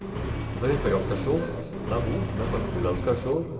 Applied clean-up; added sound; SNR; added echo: none; Accelerating, revving, vroom; 3 dB; reverberation time 2.5 s.